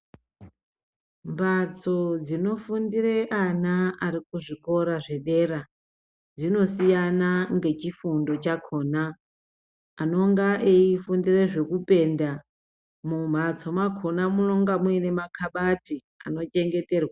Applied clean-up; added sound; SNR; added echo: none; none; none; none.